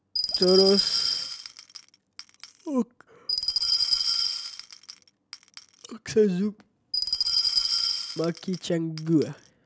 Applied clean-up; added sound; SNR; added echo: none; Glass; 0 dB; none.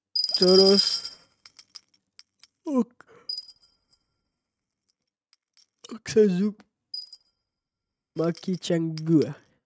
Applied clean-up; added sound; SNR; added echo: neural mask model RNNoise.